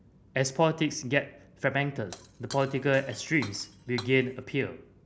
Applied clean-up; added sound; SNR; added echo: none; Shatter; 18 dB; none.